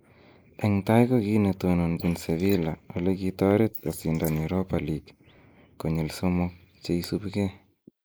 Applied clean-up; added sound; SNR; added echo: neural mask model Resemble Enhance denoiser.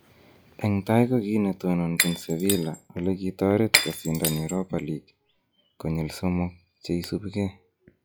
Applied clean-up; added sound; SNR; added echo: classical method log-MMSE.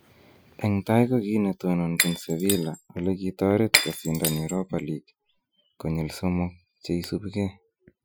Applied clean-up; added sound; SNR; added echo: classical method Wiener filter.